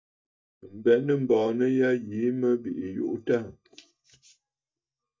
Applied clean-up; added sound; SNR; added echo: neural mask model DeepFilterNet 3.